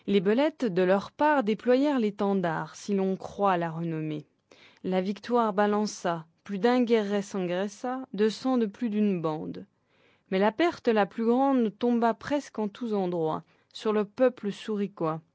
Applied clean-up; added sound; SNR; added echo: none; none; none; none.